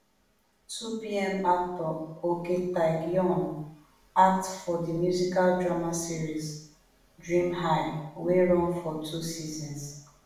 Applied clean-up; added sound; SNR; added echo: none; none; none; reverberation time 0.7 s.